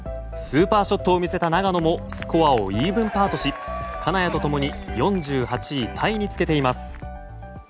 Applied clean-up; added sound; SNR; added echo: none; Electric guitar; 19 dB; none.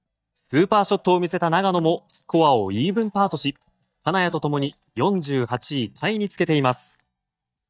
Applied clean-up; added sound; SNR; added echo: neural mask model DeepFilterNet 3.